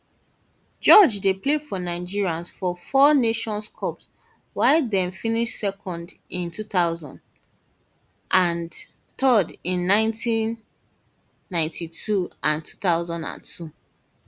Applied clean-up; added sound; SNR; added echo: none; none; none; none.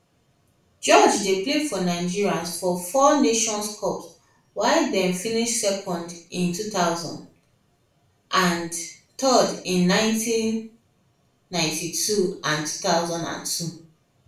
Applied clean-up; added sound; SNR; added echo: none; none; none; reverberation time 0.4 s.